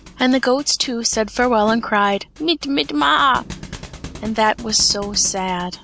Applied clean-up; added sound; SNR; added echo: none; Thump, thud; 18 dB; none.